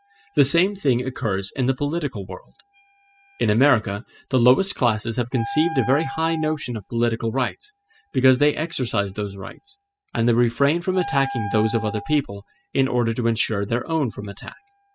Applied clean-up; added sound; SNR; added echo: classical method spectral subtraction.